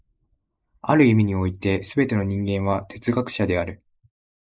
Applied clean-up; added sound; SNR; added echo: neural mask model Resemble Enhance denoiser.